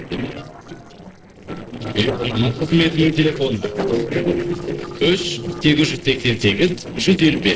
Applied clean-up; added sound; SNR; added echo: neural separator model SepFormer DNS4.